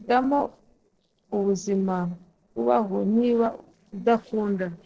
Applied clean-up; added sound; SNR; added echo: neural separator model SepFormer DNS4.